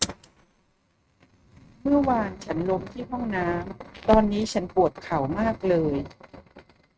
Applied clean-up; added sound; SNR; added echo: neural mask model RNNoise.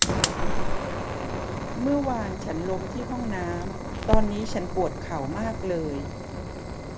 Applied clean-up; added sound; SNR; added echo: none; Fire + Crackle; -3 dB; none.